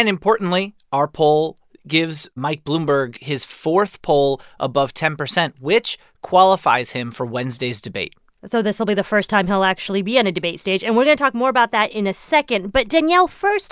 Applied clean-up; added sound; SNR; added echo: none; none; none; none.